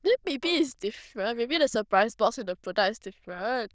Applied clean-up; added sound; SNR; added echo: neural diffusion model UNIVERSE++.